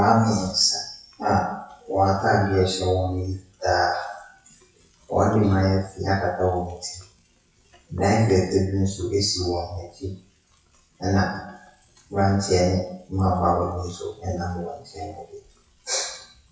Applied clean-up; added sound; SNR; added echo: classical method WPE with log-MMSE.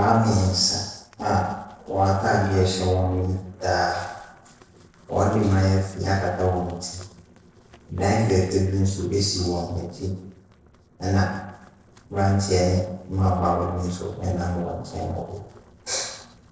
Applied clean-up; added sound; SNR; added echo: neural separator model SepFormer DNS4.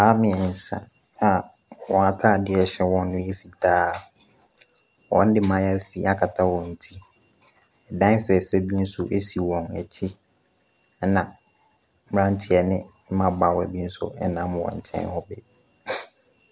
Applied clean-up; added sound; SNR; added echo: none; none; none; none.